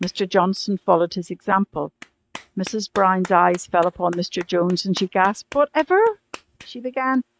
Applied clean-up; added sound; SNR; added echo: neural mask model RNNoise.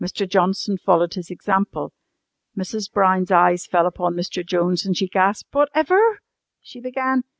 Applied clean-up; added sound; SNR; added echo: none; none; none; none.